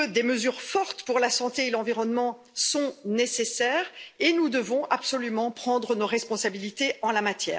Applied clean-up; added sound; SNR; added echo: none; none; none; none.